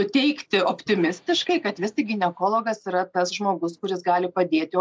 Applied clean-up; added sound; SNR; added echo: neural mask model DeepFilterNet 3.